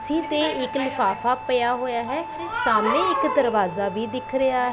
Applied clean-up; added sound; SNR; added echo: none; Wind instrument, woodwind instrument; 12 dB; none.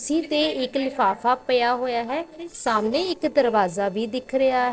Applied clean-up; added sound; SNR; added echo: neural separator model SepFormer DNS4.